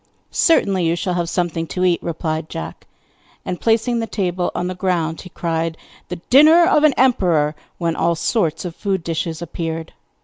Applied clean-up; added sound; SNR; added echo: none; none; none; none.